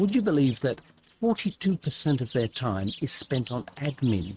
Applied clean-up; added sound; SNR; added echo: neural mask model RNNoise.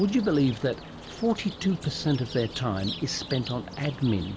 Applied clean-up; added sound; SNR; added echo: none; Traffic noise, roadway noise / Vehicle horn, car horn, honking + Chirp, tweet; 13 dB; none.